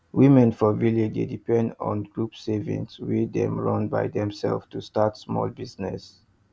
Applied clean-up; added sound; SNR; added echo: none; none; none; none.